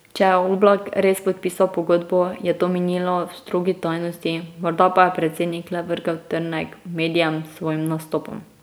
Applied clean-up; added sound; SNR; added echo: none; none; none; none.